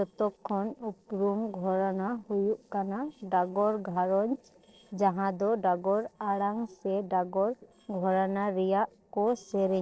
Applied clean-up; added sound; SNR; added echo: neural separator model SepFormer DNS4.